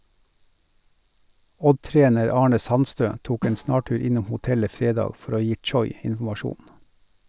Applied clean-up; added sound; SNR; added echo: none; Drum; 19 dB; none.